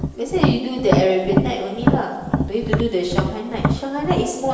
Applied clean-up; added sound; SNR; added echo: none; Tap; 0 dB; reverberation time 1.0 s.